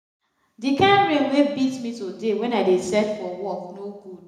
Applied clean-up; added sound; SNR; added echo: none; none; none; reverberation time 0.9 s.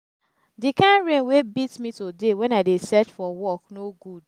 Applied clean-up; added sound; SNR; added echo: none; none; none; none.